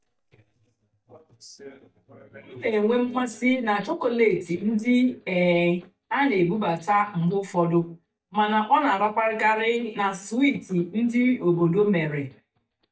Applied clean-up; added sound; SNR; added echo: neural mask model DeepFilterNet 3.